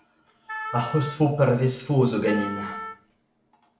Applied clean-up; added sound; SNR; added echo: none; Wind instrument, woodwind instrument; 12 dB; reverberation time 0.6 s.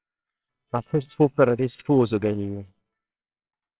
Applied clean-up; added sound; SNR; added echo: neural separator model SepFormer WHAMR!.